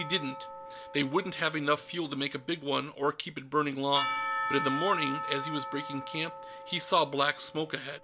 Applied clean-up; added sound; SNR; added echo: none; Church bell / Percussion; 7 dB; none.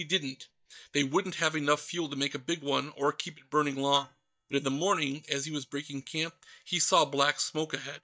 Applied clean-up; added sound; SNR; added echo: neural mask model DeepFilterNet 3.